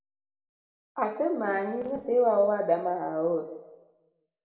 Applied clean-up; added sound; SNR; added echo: none; none; none; reverberation time 0.9 s.